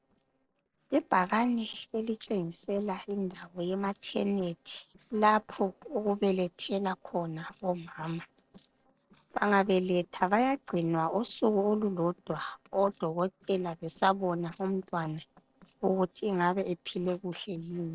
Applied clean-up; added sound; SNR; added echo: neural separator model SepFormer DNS4.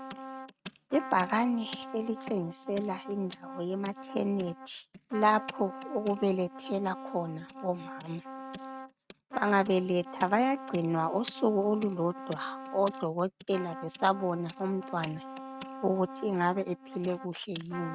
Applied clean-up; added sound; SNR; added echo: neural mask model RNNoise.